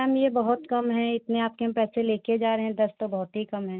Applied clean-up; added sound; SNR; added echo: none; none; none; none.